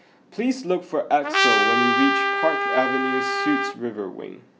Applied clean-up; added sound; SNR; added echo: none; Trumpet; -3 dB; none.